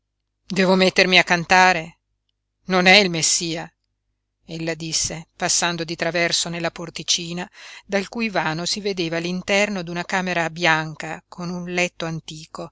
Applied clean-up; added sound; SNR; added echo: none; none; none; none.